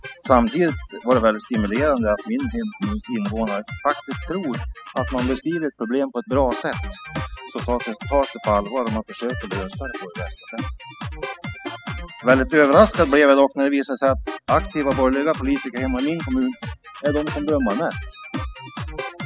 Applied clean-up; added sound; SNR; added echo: classical method spectral subtraction.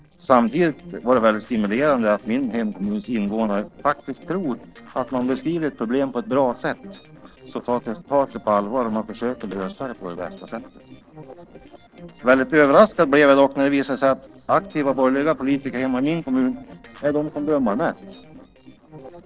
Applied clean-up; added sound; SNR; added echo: neural separator model SepFormer DNS4.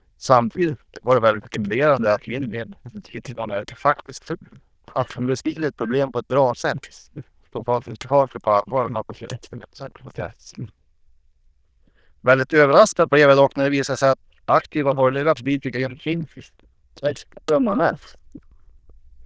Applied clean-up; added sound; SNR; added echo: neural diffusion model UNIVERSE++.